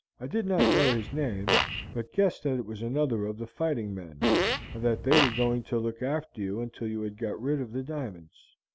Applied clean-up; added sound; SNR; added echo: none; Fart; -2 dB; none.